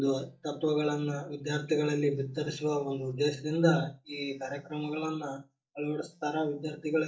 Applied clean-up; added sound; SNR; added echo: neural mask model DeepFilterNet 3.